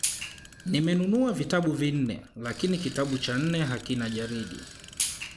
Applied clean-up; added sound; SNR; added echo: none; Bicycle; 17 dB; none.